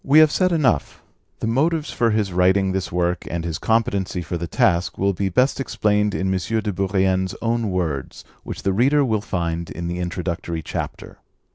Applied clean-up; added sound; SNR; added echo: none; none; none; none.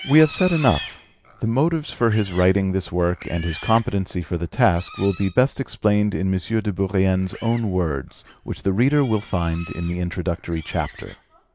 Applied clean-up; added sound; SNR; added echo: none; Livestock, farm animals, working animals; 18 dB; none.